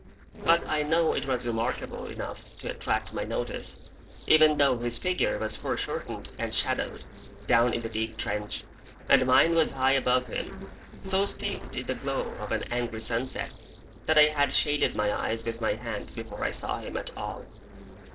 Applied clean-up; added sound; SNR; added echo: neural separator model SepFormer DNS4.